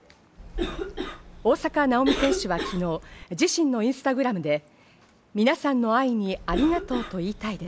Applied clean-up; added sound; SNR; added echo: none; Cough; 9 dB; none.